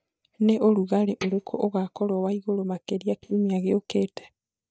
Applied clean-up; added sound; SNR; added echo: neural mask model DeepFilterNet 3.